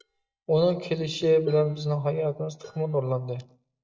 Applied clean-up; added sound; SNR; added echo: neural mask model DeepFilterNet 3.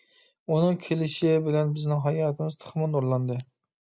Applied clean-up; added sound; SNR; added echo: none; none; none; none.